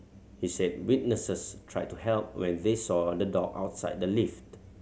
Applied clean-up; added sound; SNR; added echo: none; none; none; none.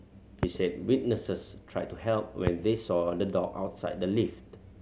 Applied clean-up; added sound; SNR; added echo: none; Crackle; 11 dB; none.